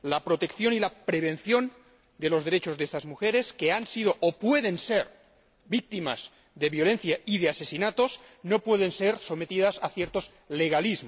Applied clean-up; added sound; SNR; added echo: none; none; none; none.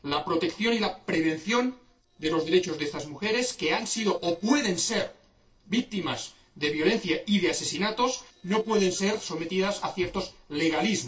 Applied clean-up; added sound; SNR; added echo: neural separator model SepFormer DNS4.